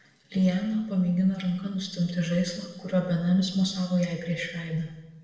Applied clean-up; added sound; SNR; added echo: none; none; none; reverberation time 1.0 s.